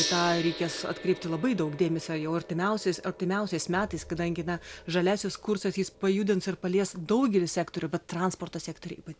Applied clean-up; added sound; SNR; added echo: none; Gong; 13 dB; none.